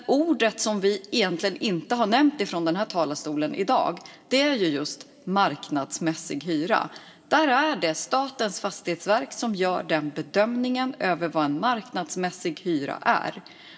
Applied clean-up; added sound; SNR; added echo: none; none; none; reverberation time 0.4 s.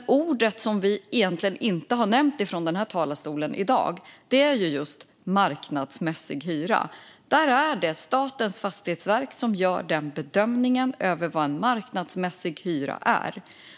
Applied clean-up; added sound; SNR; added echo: none; none; none; none.